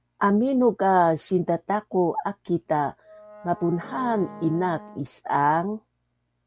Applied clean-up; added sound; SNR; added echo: none; Keyboard (musical) + Wind instrument, woodwind instrument; 19 dB; none.